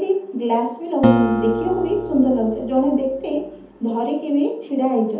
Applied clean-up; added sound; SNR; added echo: none; Acoustic guitar; 4 dB; reverberation time 0.6 s.